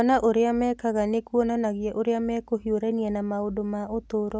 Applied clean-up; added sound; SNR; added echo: none; none; none; none.